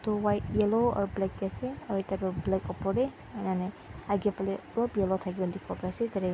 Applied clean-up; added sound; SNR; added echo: none; none; none; none.